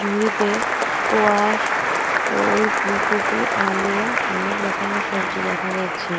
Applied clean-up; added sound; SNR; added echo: none; Applause; -3 dB; none.